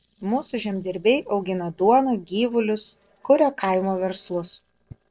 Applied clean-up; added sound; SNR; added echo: neural separator model SepFormer DNS4.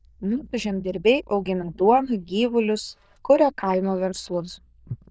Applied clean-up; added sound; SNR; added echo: neural diffusion model UNIVERSE++.